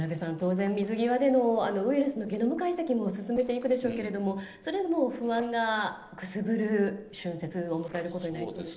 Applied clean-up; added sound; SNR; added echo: neural separator model SepFormer DNS4.